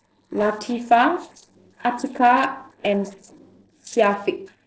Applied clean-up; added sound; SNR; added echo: neural separator model SepFormer DNS4.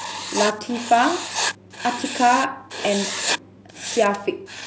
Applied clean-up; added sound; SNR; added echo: none; Writing; 6 dB; none.